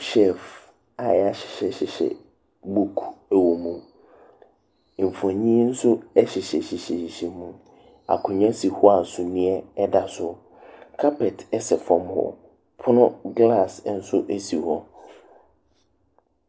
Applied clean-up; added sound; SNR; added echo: none; none; none; none.